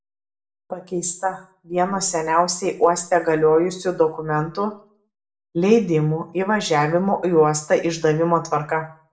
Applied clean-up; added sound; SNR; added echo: none; none; none; reverberation time 0.4 s.